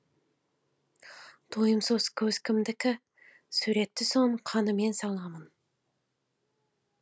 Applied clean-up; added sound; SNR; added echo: none; none; none; none.